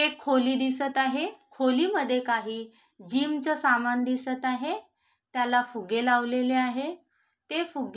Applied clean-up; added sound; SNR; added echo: none; none; none; none.